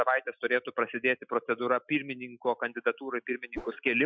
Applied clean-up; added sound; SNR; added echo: classical method Wiener filter.